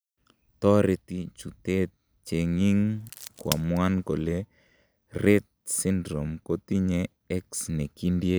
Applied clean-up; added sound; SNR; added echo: none; Crack; 12 dB; none.